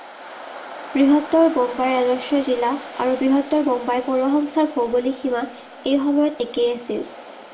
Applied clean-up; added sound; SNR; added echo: none; Waves, surf; 17 dB; reverberation time 0.5 s.